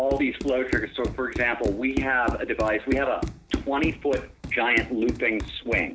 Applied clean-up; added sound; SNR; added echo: none; Run; 7 dB; none.